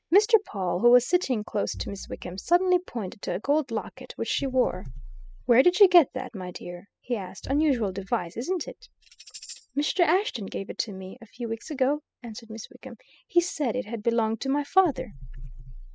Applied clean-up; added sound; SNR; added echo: classical method spectral subtraction.